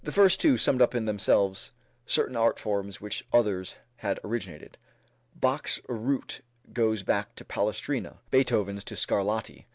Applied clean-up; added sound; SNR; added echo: none; none; none; none.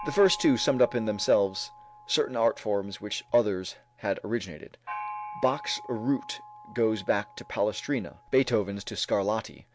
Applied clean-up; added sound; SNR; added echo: none; Gong; 16 dB; none.